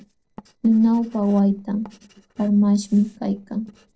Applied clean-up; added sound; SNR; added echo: neural separator model SepFormer DNS4.